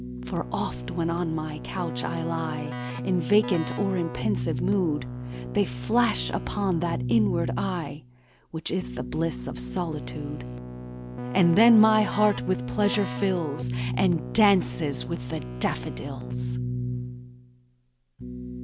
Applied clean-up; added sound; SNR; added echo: none; Keyboard (musical); 6 dB; none.